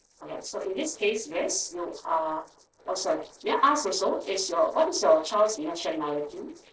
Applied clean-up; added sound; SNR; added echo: neural separator model SepFormer DNS4.